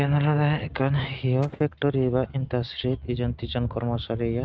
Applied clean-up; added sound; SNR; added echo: neural mask model RNNoise.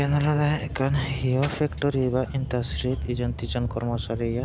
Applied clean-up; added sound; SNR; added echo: none; Clapping; 13 dB; none.